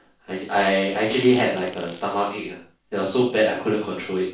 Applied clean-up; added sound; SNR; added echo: none; Fart; 14 dB; reverberation time 0.3 s.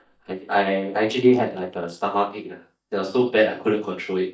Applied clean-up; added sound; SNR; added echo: neural mask model DeepFilterNet 3.